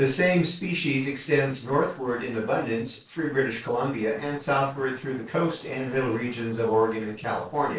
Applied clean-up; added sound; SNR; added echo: neural separator model SepFormer DNS4.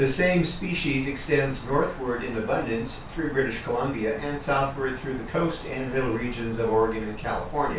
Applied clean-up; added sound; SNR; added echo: none; Wind; 11 dB; reverberation time 0.3 s.